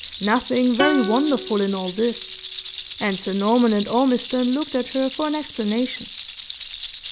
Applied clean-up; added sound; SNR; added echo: none; Rattle + Plucked string instrument; 4 dB; none.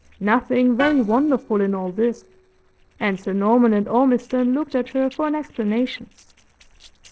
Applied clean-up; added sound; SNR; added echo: neural separator model SepFormer DNS4.